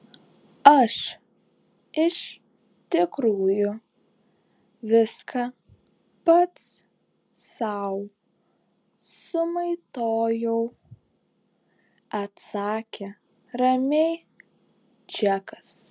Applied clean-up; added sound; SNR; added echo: none; none; none; none.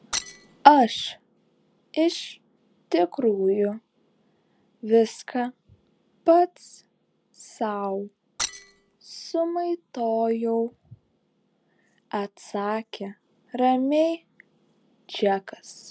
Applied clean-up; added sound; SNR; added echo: none; Shatter; 9 dB; none.